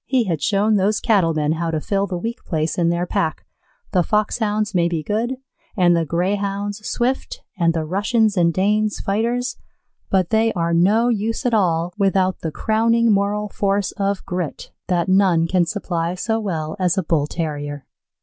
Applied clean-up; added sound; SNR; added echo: none; none; none; none.